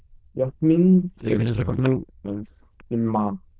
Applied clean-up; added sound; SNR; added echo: neural diffusion model UNIVERSE++.